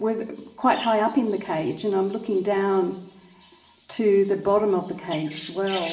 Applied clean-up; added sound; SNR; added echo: none; none; none; reverberation time 0.7 s.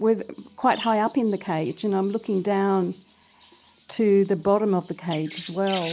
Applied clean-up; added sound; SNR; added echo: none; none; none; none.